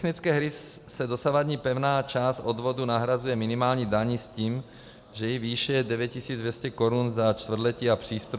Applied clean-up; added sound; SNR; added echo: none; none; none; none.